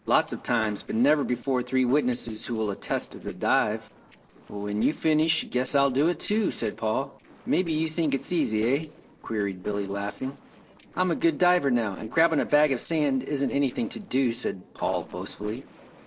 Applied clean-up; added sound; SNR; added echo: neural separator model SepFormer DNS4.